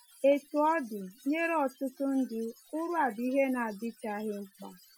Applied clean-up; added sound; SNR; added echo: classical method Wiener filter.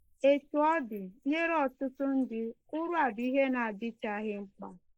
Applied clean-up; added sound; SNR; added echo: neural mask model Resemble Enhance denoiser.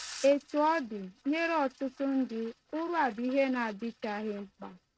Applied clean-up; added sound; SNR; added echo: neural mask model RNNoise.